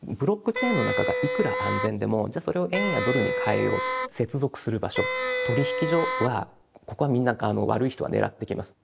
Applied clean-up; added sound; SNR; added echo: none; Wind instrument, woodwind instrument; 1 dB; none.